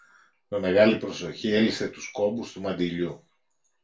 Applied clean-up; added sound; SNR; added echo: none; none; none; reverberation time 0.2 s.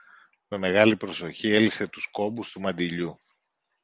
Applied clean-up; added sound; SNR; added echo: none; none; none; none.